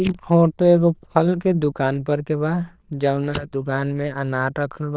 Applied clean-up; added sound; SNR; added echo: neural diffusion model UNIVERSE++.